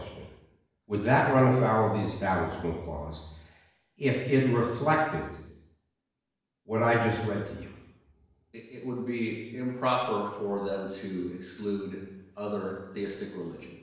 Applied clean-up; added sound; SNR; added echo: none; none; none; reverberation time 0.9 s.